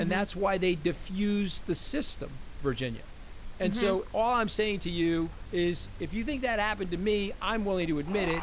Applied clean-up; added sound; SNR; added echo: none; Cricket; 5 dB; none.